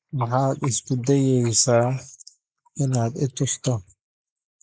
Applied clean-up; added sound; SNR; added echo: neural mask model Resemble Enhance denoiser.